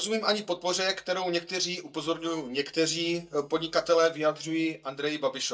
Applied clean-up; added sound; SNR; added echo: neural mask model DeepFilterNet 3.